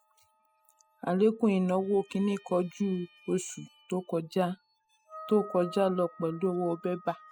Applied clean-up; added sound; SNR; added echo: classical method spectral subtraction.